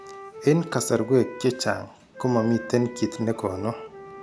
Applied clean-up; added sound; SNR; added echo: none; Wind instrument, woodwind instrument; 15 dB; none.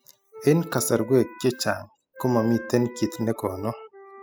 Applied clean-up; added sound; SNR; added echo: classical method spectral subtraction.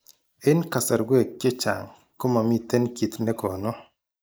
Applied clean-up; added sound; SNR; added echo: neural mask model Resemble Enhance denoiser.